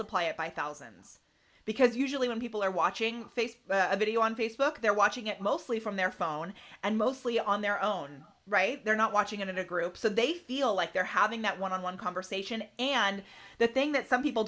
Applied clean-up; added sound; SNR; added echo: none; none; none; none.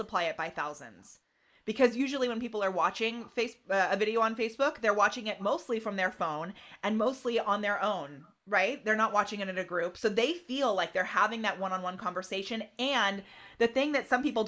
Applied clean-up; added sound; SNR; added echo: neural mask model Resemble Enhance denoiser.